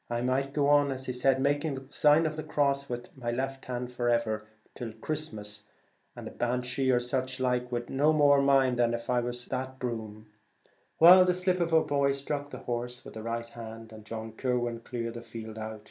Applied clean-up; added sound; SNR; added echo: none; none; none; none.